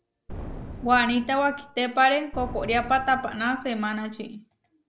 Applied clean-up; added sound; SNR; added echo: none; Boom; 14 dB; none.